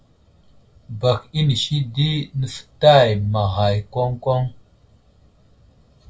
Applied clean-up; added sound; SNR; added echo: none; none; none; reverberation time 0.2 s.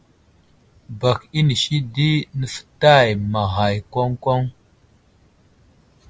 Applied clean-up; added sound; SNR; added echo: none; none; none; none.